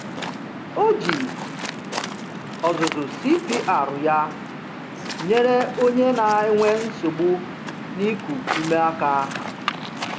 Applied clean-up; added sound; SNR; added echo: none; Waves, surf; 8 dB; none.